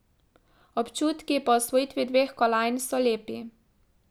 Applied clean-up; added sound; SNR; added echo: none; none; none; none.